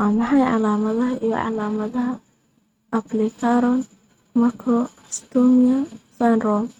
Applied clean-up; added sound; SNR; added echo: neural mask model RNNoise.